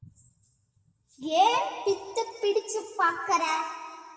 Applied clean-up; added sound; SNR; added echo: none; none; none; reverberation time 1.9 s.